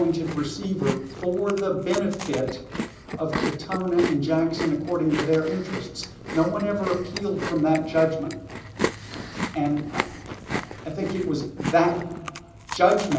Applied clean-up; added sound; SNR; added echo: none; Chewing, mastication; 8 dB; reverberation time 0.6 s.